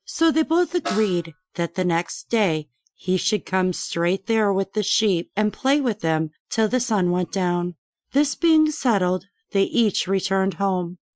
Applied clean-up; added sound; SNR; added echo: classical method Wiener filter.